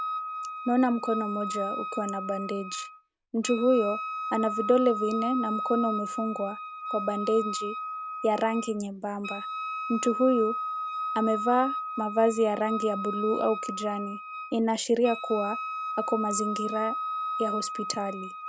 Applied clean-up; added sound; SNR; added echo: none; Wind instrument, woodwind instrument; 5 dB; none.